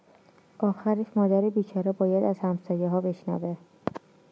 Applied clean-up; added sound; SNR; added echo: none; none; none; none.